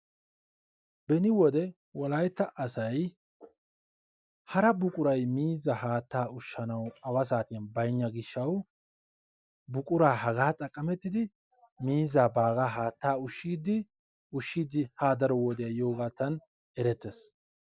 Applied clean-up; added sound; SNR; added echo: neural mask model DeepFilterNet 3.